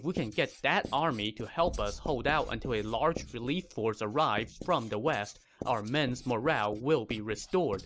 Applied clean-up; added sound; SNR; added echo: none; Writing + Boom; 13 dB; none.